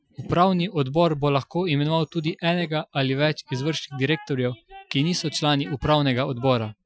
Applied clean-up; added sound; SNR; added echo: classical method Wiener filter.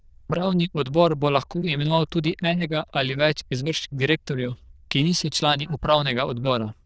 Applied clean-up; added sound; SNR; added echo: neural diffusion model UNIVERSE++.